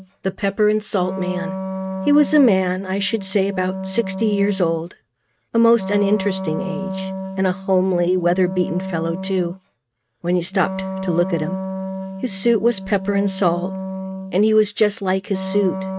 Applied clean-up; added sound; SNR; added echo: neural mask model RNNoise.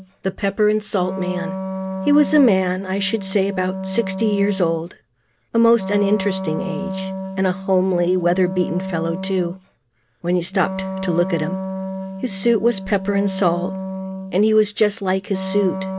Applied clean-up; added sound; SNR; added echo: none; Wind instrument, woodwind instrument; 7 dB; none.